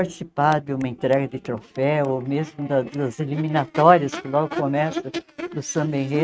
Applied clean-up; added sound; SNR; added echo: neural mask model RNNoise.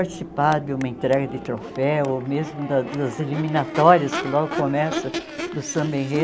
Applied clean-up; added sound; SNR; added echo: none; Crowd / Race car, auto racing / Accelerating, revving, vroom; 9 dB; none.